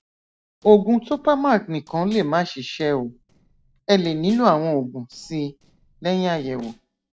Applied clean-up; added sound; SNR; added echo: neural separator model SepFormer DNS4.